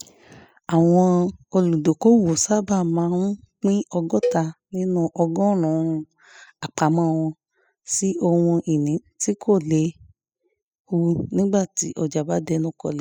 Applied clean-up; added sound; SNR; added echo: classical method spectral subtraction.